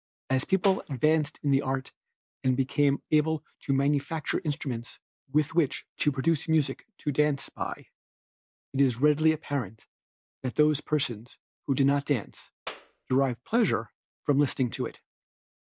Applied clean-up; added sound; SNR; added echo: none; Clapping; 14 dB; none.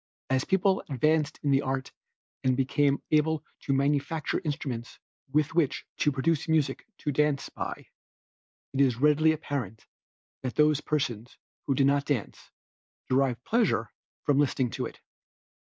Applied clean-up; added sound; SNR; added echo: none; none; none; none.